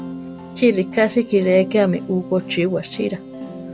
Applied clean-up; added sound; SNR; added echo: none; Piano; 13 dB; none.